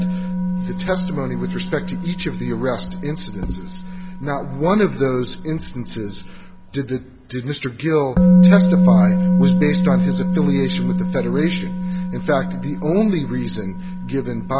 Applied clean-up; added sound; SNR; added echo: none; Musical instrument; -3 dB; none.